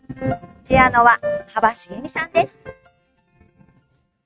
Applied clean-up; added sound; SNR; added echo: neural mask model RNNoise.